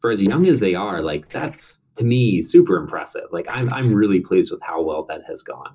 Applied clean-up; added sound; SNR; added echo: neural separator model SepFormer DNS4.